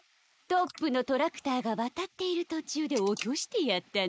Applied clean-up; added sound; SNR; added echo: neural mask model Resemble Enhance denoiser.